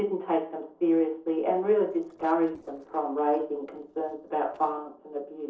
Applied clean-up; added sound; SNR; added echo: neural separator model SepFormer DNS4.